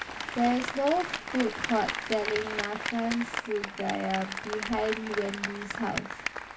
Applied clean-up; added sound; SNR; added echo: none; Applause; 5 dB; reverberation time 0.2 s.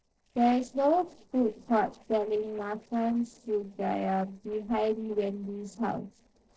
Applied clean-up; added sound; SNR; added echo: neural separator model SepFormer DNS4.